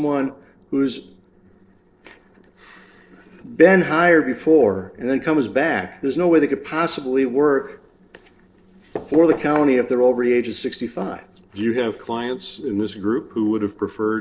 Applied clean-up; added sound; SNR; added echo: neural separator model SepFormer DNS4.